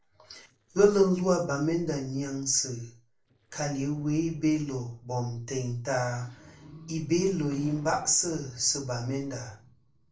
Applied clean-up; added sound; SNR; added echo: neural separator model SepFormer DNS4.